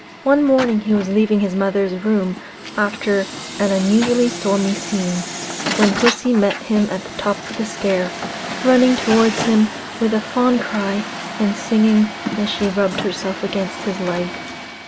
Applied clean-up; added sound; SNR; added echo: none; Truck; 9 dB; none.